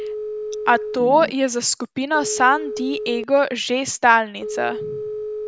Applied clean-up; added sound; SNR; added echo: none; Telephone + Organ; 9 dB; none.